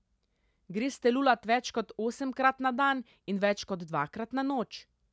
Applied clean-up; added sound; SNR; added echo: none; none; none; none.